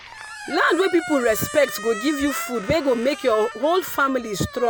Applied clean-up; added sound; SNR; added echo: none; Squeak; 12 dB; none.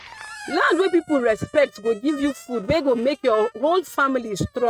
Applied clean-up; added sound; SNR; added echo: neural mask model RNNoise.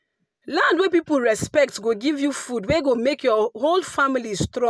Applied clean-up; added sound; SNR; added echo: none; none; none; none.